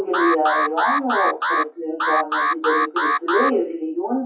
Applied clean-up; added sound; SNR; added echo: classical method WPE with log-MMSE.